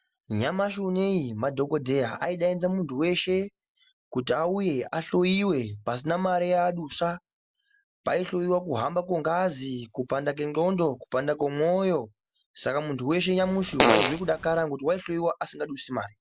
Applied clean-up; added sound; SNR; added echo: none; Fart; -3 dB; none.